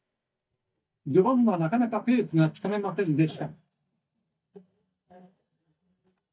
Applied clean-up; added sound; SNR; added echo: neural mask model DeepFilterNet 3.